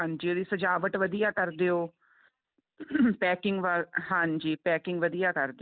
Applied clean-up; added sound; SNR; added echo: none; none; none; none.